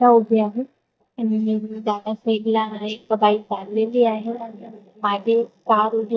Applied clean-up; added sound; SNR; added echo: neural mask model DeepFilterNet 3.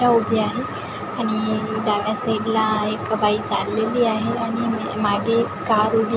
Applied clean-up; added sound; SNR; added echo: none; none; none; none.